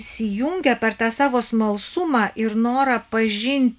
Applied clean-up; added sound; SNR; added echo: none; none; none; none.